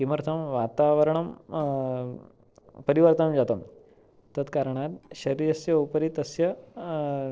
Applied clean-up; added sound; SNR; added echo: neural separator model SepFormer DNS4.